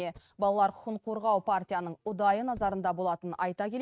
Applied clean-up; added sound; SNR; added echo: neural mask model RNNoise.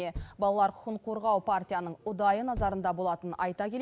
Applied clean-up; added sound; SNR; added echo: none; Thump, thud; 16 dB; none.